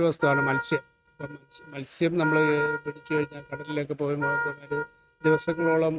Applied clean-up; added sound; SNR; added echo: neural mask model RNNoise.